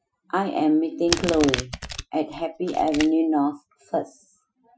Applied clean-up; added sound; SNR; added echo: classical method Wiener filter.